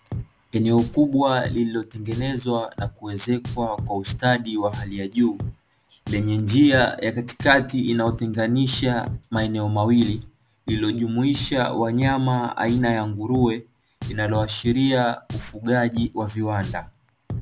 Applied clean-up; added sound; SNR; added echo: none; Drum; 12 dB; none.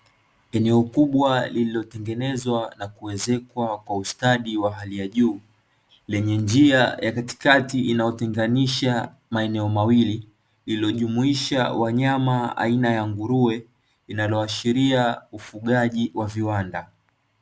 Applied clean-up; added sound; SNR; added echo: none; none; none; none.